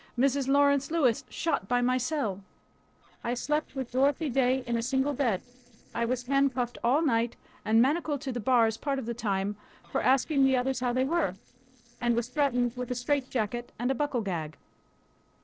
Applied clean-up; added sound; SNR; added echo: neural separator model SepFormer DNS4.